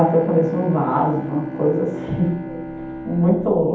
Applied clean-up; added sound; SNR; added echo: none; Bowed string instrument; 12 dB; reverberation time 0.8 s.